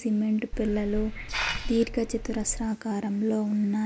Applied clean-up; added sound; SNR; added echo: none; Hiss; 6 dB; none.